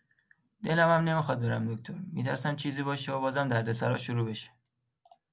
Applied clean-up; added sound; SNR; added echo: none; none; none; none.